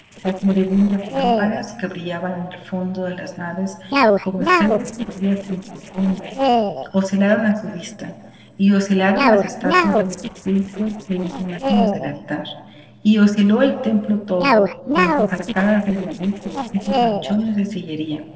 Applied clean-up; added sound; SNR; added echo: neural separator model SepFormer DNS4.